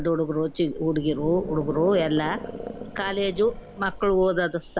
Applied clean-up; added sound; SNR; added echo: none; Animal + Train; 12 dB; none.